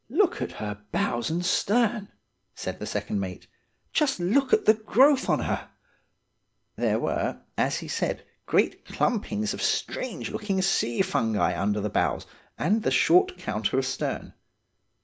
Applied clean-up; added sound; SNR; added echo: none; none; none; none.